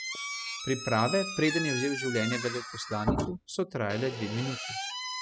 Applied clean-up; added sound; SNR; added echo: classical method spectral subtraction.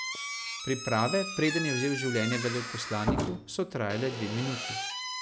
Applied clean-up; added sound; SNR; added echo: none; Squeak / Slam; 4 dB; none.